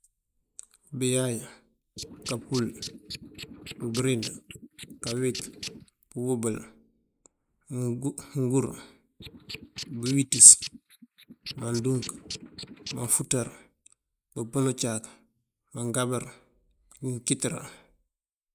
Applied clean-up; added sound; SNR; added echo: neural mask model Resemble Enhance denoiser.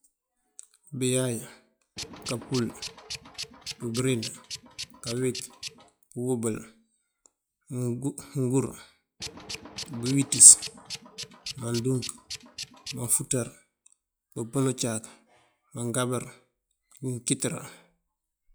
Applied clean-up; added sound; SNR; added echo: classical method log-MMSE.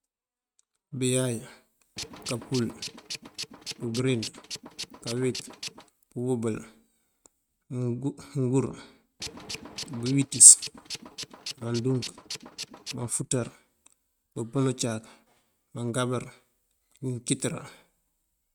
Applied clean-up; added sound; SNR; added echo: neural mask model RNNoise.